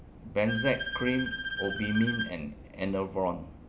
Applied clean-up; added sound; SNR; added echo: none; Bowed string instrument; 4 dB; none.